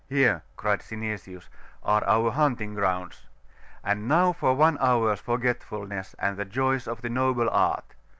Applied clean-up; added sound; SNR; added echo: none; none; none; none.